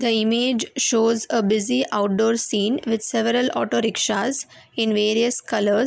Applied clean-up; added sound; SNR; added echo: none; none; none; none.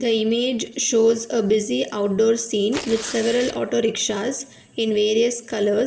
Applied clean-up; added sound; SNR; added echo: none; Tearing; 15 dB; reverberation time 0.9 s.